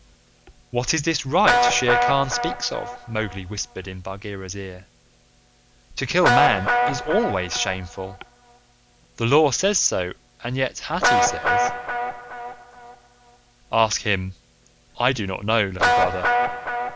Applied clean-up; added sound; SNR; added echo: none; Guitar; 1 dB; none.